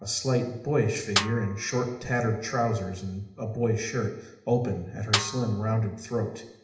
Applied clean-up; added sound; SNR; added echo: none; Snare drum; 6 dB; reverberation time 0.8 s.